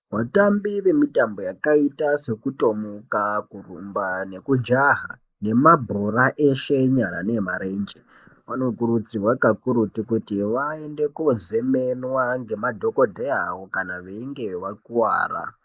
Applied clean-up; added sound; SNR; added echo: neural mask model Resemble Enhance denoiser.